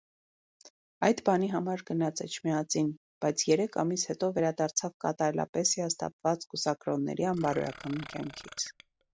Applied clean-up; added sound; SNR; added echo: none; Burping, eructation; 18 dB; none.